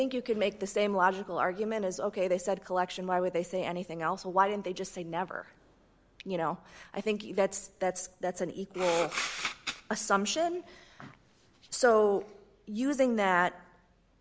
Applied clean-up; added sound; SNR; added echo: none; none; none; none.